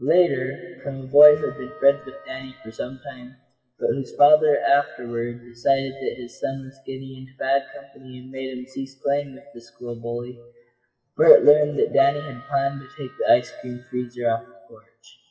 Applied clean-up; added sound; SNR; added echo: classical method WPE with log-MMSE.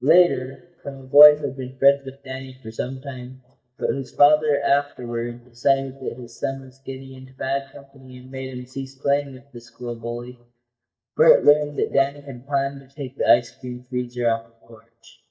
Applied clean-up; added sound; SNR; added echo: neural mask model DeepFilterNet 3.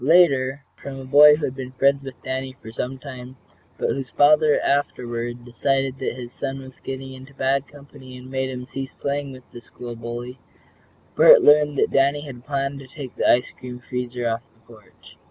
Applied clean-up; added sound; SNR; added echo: none; none; none; none.